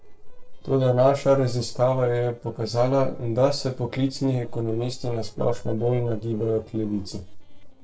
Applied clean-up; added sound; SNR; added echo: neural separator model SepFormer DNS4.